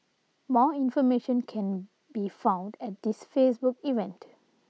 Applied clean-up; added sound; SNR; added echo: none; none; none; none.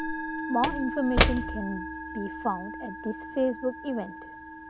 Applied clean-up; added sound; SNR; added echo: none; Slam / Wood + Musical instrument; 0 dB; none.